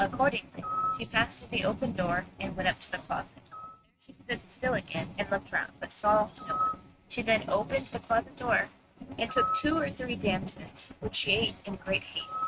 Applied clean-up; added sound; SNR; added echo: neural mask model RNNoise.